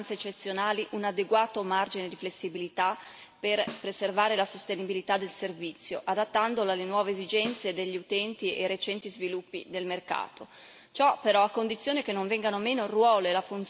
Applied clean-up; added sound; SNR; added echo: none; Snare drum; 18 dB; none.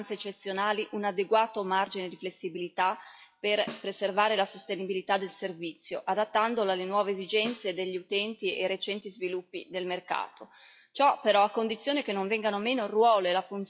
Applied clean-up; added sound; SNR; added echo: classical method log-MMSE.